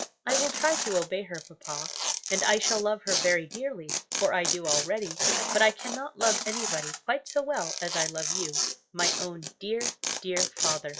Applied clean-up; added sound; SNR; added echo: classical method log-MMSE.